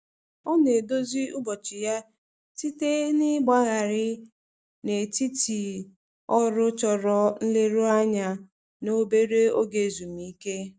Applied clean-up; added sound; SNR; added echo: none; none; none; none.